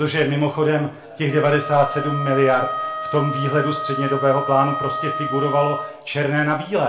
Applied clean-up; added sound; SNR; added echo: none; Wind instrument, woodwind instrument; 8 dB; reverberation time 0.4 s.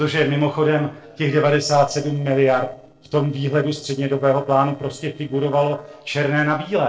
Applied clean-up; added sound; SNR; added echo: neural separator model SepFormer DNS4.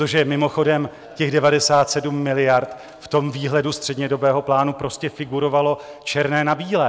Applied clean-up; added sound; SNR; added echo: none; none; none; none.